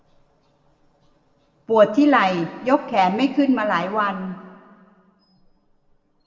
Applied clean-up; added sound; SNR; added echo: none; none; none; reverberation time 1.3 s.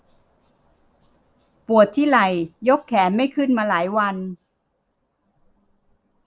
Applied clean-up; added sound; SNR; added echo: none; none; none; none.